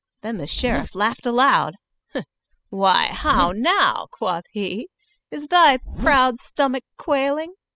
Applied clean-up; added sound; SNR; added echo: classical method spectral subtraction.